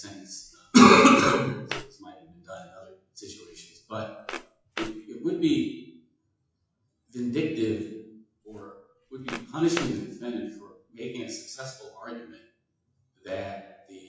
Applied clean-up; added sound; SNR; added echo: classical method WPE with log-MMSE.